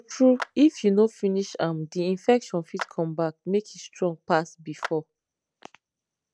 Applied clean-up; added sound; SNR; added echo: none; Clapping; 17 dB; none.